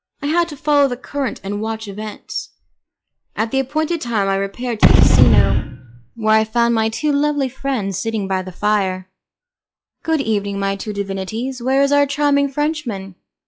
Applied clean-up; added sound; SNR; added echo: classical method log-MMSE.